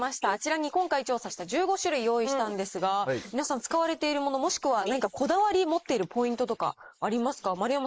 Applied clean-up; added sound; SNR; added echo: neural mask model Resemble Enhance denoiser.